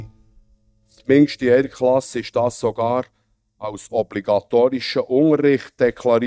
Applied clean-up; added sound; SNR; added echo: neural mask model DeepFilterNet 3.